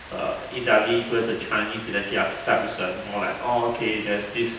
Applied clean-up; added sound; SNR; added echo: none; Rain; 16 dB; reverberation time 0.9 s.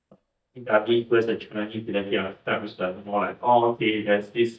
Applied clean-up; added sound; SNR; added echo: neural mask model DeepFilterNet 3.